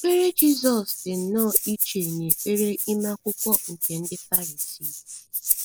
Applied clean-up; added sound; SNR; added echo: neural mask model Resemble Enhance denoiser.